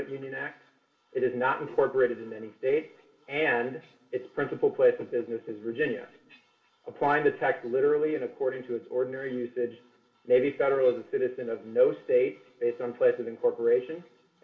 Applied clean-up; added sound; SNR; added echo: none; none; none; reverberation time 0.4 s.